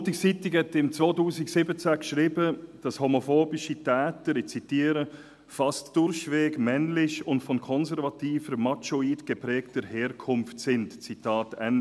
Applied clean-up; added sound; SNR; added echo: none; none; none; none.